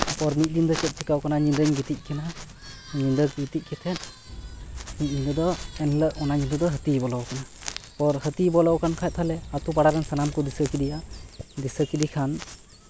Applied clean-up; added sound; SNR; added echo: none; Wind; 13 dB; none.